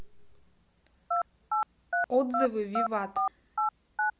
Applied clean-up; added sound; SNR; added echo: none; Telephone; -3 dB; none.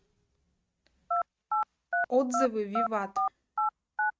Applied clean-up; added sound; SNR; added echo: neural mask model RNNoise.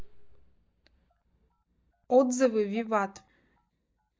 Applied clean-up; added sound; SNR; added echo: neural mask model DeepFilterNet 3.